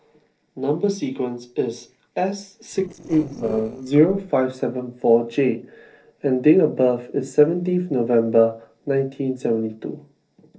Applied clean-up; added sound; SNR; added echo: neural separator model SepFormer DNS4.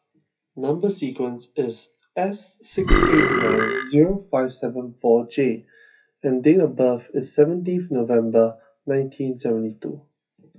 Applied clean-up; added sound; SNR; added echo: classical method WPE with log-MMSE.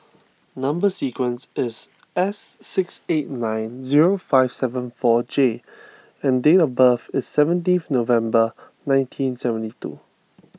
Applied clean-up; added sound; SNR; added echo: none; none; none; none.